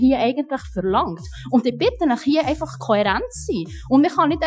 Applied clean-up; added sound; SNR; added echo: classical method Wiener filter.